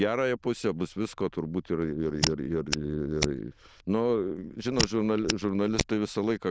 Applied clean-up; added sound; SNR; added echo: neural diffusion model UNIVERSE++.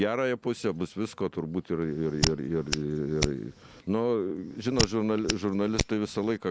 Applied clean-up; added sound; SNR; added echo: none; Hands; 5 dB; none.